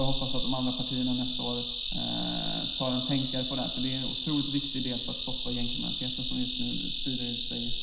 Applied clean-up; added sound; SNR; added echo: none; Insect; -2 dB; reverberation time 0.9 s.